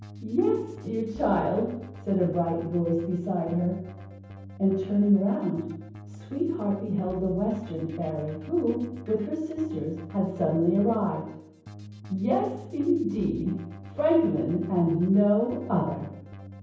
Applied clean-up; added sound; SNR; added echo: none; Keyboard (musical); 16 dB; reverberation time 0.9 s.